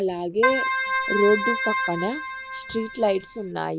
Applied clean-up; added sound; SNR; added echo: none; Keyboard (musical); 1 dB; none.